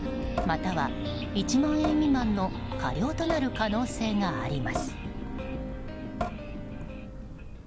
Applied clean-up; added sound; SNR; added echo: none; Drip / Sink (filling or washing) / Water tap, faucet; 9 dB; none.